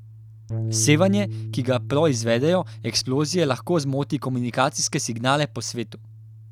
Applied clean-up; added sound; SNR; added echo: none; Bass guitar; 10 dB; none.